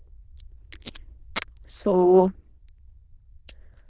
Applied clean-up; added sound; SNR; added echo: neural diffusion model UNIVERSE++.